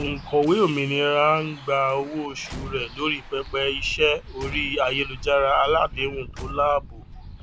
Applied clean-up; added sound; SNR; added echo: none; Bus + Slam / Truck / Car; 14 dB; none.